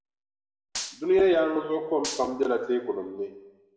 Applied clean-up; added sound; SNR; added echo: none; Gunshot, gunfire; 13 dB; reverberation time 1.0 s.